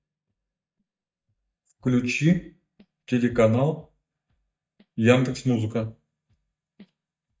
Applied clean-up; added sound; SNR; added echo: neural mask model DeepFilterNet 3.